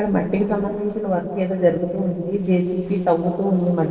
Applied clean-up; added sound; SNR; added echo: neural separator model SepFormer DNS4.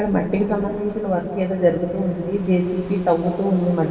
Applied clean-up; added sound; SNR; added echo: none; Waves, surf; 20 dB; reverberation time 2.4 s.